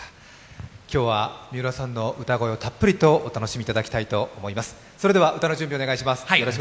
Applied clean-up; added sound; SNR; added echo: none; none; none; none.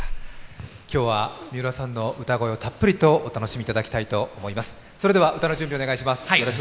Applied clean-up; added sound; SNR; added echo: none; Breathing; 14 dB; none.